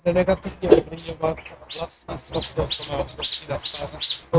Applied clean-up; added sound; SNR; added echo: neural mask model RNNoise.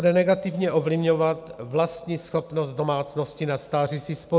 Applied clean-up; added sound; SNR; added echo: none; none; none; none.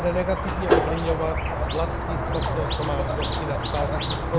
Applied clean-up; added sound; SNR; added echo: none; Squeak; -4 dB; none.